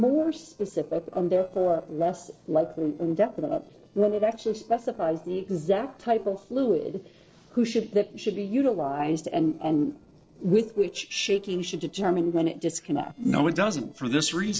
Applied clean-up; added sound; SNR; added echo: neural separator model SepFormer DNS4.